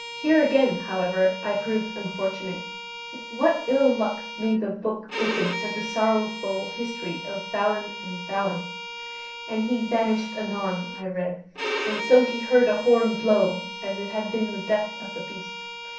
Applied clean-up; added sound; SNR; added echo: none; Bowed string instrument; 9 dB; reverberation time 0.6 s.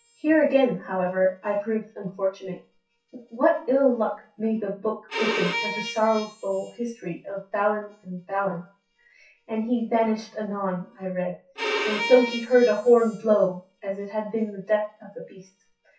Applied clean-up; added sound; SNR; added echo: classical method WPE with log-MMSE.